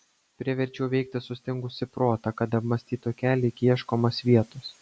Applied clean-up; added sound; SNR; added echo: none; none; none; none.